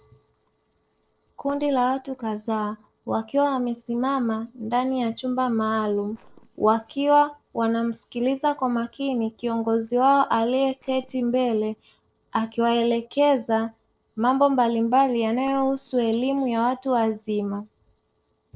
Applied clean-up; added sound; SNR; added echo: neural separator model SepFormer DNS4.